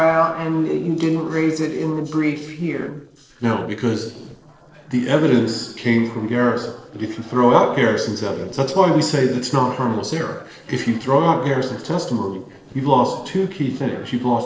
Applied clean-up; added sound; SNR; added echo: neural separator model SepFormer DNS4.